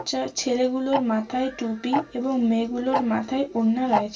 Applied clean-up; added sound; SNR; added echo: none; Tick-tock; 8 dB; reverberation time 0.2 s.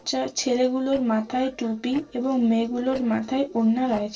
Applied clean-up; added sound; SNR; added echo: neural separator model SepFormer DNS4.